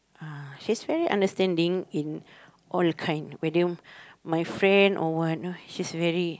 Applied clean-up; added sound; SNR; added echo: none; none; none; none.